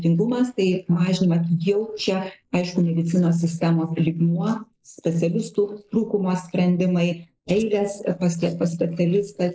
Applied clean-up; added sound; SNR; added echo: neural mask model Resemble Enhance denoiser.